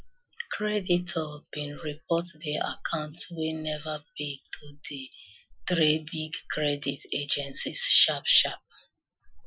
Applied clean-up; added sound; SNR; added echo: classical method Wiener filter.